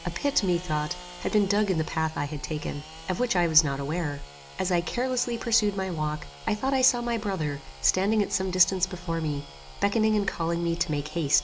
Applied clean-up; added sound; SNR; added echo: none; Sawing / Engine; 18 dB; none.